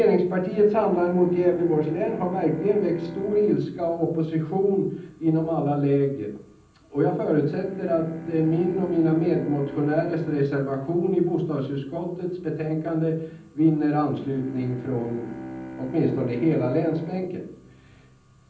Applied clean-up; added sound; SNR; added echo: none; Bowed string instrument; 16 dB; reverberation time 0.6 s.